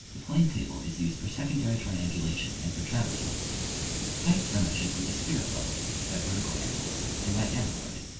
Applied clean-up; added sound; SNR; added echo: none; Hiss; 2 dB; reverberation time 0.2 s.